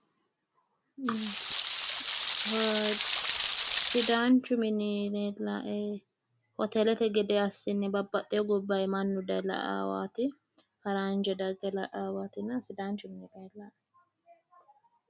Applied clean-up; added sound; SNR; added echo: none; Rain; -3 dB; none.